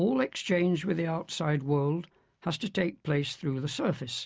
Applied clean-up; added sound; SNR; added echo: none; none; none; none.